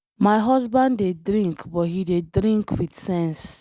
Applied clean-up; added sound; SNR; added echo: none; none; none; none.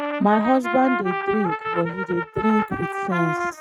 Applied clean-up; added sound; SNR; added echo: neural mask model RNNoise.